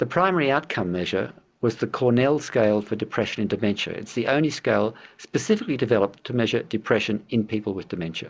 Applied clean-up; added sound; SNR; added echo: none; none; none; none.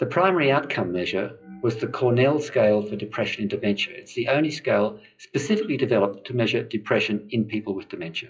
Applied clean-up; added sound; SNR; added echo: classical method WPE with log-MMSE.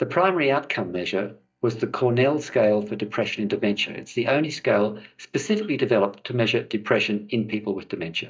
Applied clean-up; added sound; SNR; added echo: neural mask model DeepFilterNet 3.